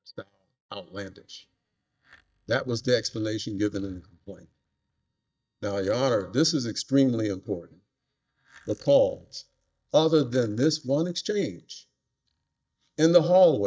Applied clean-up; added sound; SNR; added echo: neural mask model DeepFilterNet 3.